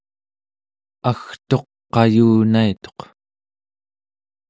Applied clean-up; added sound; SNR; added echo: none; none; none; none.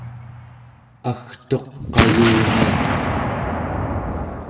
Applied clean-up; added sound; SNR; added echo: none; Explosion; -2 dB; reverberation time 1.2 s.